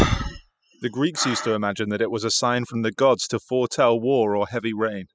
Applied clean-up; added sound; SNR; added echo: classical method spectral subtraction.